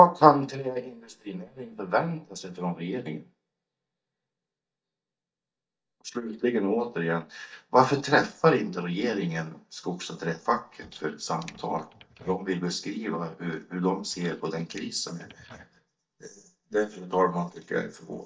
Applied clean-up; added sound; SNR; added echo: neural mask model DeepFilterNet 3.